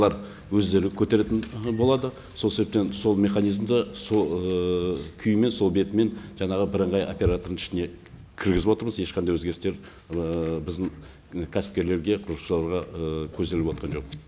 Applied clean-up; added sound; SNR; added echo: none; none; none; none.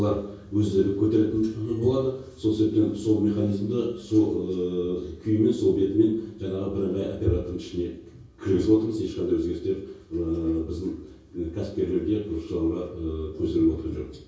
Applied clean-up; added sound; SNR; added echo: none; none; none; reverberation time 0.6 s.